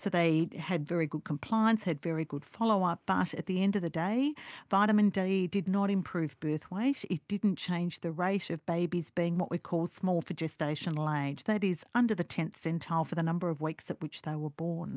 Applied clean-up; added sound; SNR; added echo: none; none; none; none.